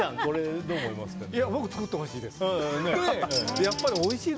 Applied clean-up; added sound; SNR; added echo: none; Bird; 12 dB; none.